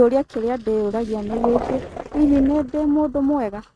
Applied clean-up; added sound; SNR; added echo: neural mask model RNNoise.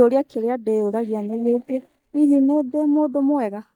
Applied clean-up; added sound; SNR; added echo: neural mask model DeepFilterNet 3.